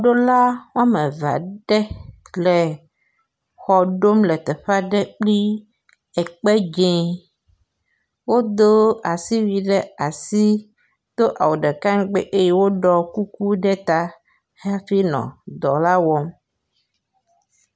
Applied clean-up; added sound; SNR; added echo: none; none; none; none.